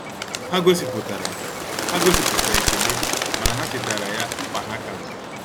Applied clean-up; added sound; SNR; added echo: none; Bird; -2 dB; none.